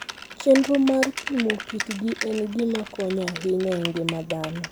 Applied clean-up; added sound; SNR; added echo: none; Typing; 10 dB; none.